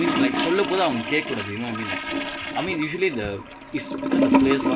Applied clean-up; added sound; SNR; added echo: none; Toilet flush / Gurgling; -1 dB; none.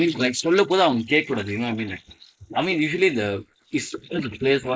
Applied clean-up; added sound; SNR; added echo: neural mask model Resemble Enhance denoiser.